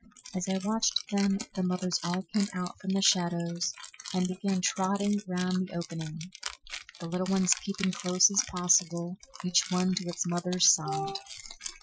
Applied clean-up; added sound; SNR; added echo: classical method Wiener filter.